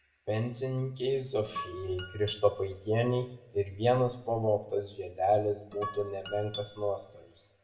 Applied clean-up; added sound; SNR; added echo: none; Guitar; 13 dB; reverberation time 0.7 s.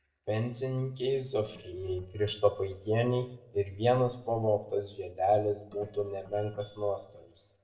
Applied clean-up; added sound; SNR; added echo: neural separator model SepFormer DNS4.